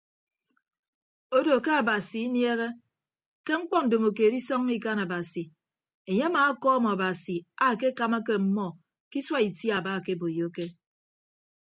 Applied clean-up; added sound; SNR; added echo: none; none; none; none.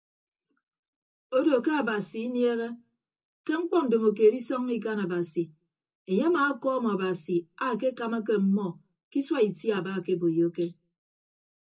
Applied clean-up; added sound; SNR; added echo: none; none; none; reverberation time 0.2 s.